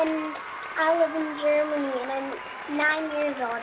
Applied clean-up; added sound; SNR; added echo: none; Applause; 10 dB; none.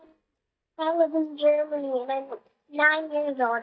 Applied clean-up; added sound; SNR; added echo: neural mask model DeepFilterNet 3.